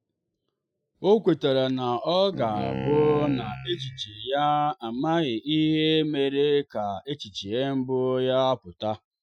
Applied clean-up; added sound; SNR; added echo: classical method Wiener filter.